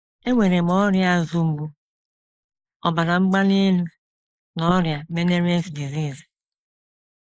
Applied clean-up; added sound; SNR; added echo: neural mask model Resemble Enhance denoiser.